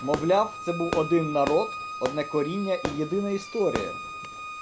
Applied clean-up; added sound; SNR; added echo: none; Fireworks + Bowed string instrument; 8 dB; none.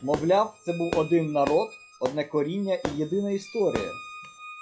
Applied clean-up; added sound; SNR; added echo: classical method log-MMSE.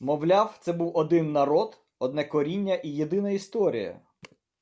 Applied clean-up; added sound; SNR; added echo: none; none; none; none.